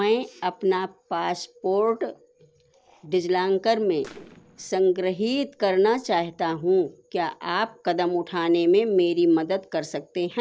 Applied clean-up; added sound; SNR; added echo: neural separator model SepFormer DNS4.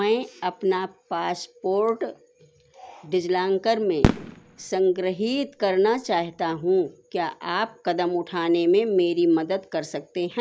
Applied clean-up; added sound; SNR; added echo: none; Fireworks; 5 dB; none.